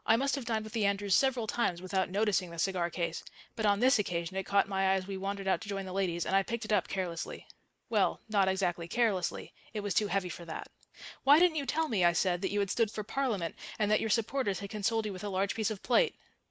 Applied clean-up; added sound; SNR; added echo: neural mask model Resemble Enhance denoiser.